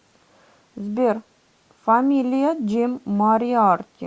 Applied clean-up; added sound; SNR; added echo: none; none; none; none.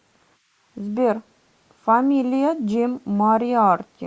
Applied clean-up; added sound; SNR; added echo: neural mask model Resemble Enhance denoiser.